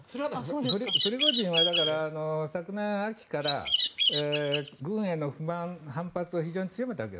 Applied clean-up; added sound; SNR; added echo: neural mask model Resemble Enhance denoiser.